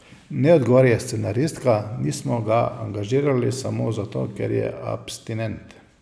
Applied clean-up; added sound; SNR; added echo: none; none; none; none.